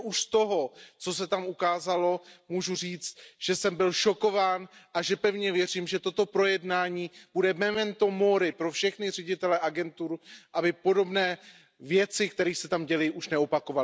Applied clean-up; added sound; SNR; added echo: none; none; none; none.